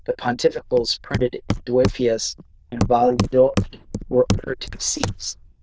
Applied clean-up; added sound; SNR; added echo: neural diffusion model UNIVERSE++.